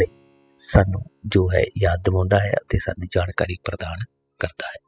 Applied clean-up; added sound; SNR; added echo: classical method spectral subtraction.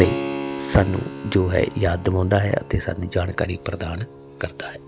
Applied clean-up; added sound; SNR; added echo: none; Keyboard (musical); 10 dB; none.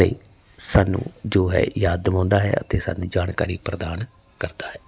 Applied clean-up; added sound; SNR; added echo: none; none; none; none.